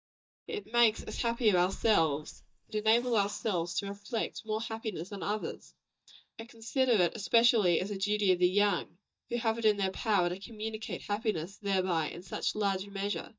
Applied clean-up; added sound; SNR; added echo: neural mask model DeepFilterNet 3.